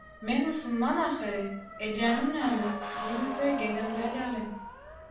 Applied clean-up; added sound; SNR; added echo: none; Motor vehicle (road) / Siren; 9 dB; reverberation time 0.5 s.